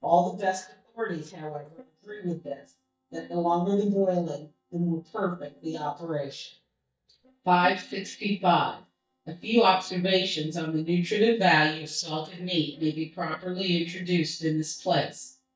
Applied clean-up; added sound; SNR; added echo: neural mask model DeepFilterNet 3.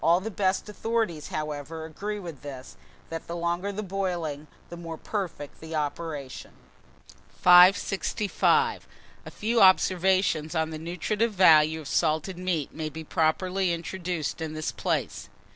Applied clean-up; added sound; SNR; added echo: none; none; none; none.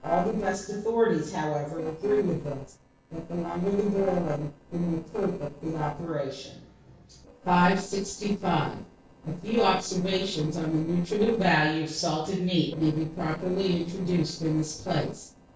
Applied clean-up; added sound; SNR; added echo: neural separator model SepFormer DNS4.